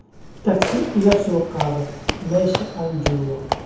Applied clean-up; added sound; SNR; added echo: none; Squeak / Walk, footsteps; 6 dB; reverberation time 0.7 s.